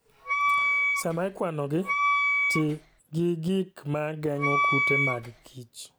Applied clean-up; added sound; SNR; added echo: none; Wind instrument, woodwind instrument; -4 dB; none.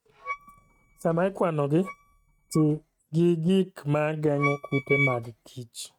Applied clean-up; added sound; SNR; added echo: neural mask model RNNoise.